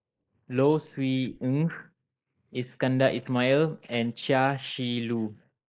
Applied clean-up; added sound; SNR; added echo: neural mask model Resemble Enhance denoiser.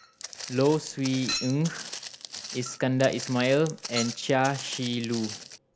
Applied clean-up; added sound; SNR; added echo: none; Walk, footsteps + Chink, clink; 11 dB; none.